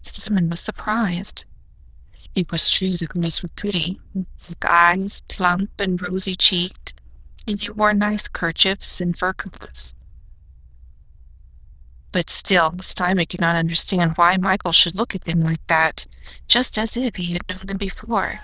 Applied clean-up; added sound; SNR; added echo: neural diffusion model UNIVERSE++.